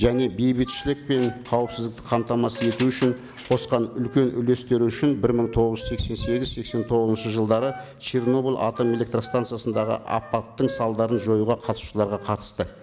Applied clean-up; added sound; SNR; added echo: none; Wind instrument, woodwind instrument + Keys jangling; 17 dB; none.